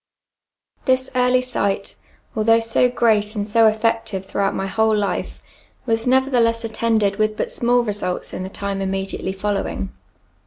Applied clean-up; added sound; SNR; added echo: none; none; none; none.